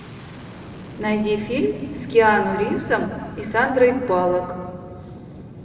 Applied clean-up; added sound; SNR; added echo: none; Fixed-wing aircraft, airplane; 14 dB; reverberation time 2.0 s.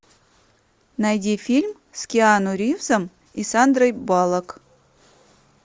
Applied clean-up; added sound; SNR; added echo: none; none; none; none.